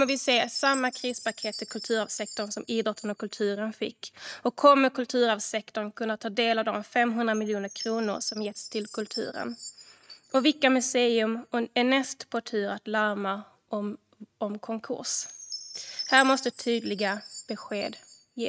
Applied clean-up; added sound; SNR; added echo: neural mask model RNNoise.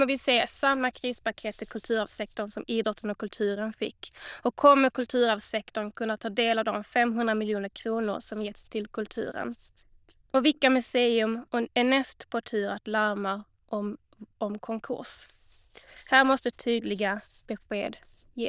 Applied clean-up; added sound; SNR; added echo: neural diffusion model UNIVERSE++.